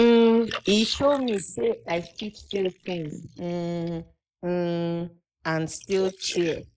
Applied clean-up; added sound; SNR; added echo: neural mask model Resemble Enhance denoiser.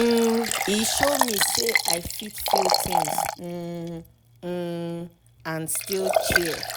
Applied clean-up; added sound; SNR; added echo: none; Liquid; -1 dB; none.